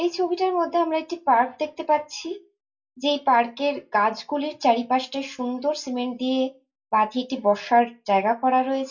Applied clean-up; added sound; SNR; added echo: none; none; none; reverberation time 0.2 s.